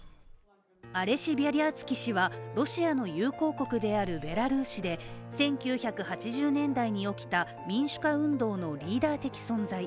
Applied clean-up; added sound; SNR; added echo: none; Splash, splatter; 14 dB; none.